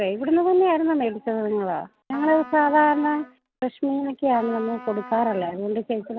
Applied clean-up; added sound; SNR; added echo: none; Trumpet; 18 dB; none.